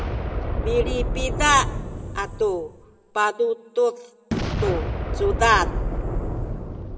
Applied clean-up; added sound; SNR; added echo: none; Boom; 2 dB; reverberation time 0.8 s.